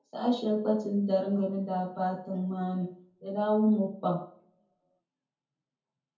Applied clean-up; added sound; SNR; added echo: none; none; none; reverberation time 0.5 s.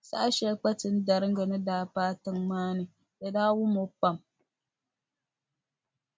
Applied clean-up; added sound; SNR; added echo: none; none; none; none.